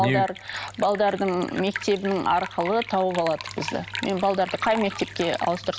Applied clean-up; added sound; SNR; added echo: none; Liquid; 12 dB; none.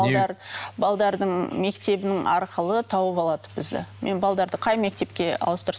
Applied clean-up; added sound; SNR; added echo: none; none; none; none.